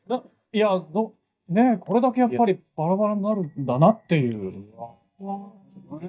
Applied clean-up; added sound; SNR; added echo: neural mask model DeepFilterNet 3.